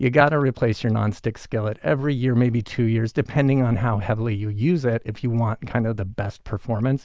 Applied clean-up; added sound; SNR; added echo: none; none; none; none.